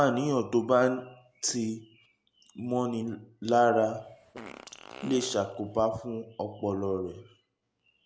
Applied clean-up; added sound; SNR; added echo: none; Fart; 18 dB; none.